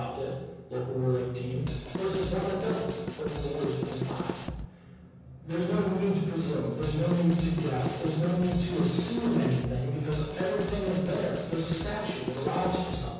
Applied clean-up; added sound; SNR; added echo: none; Drum kit; 6 dB; reverberation time 1.1 s.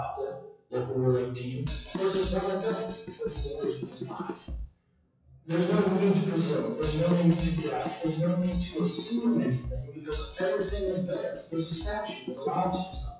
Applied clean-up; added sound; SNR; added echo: classical method WPE with log-MMSE.